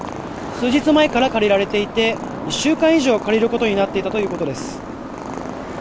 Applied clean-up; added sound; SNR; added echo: none; Purr; 15 dB; none.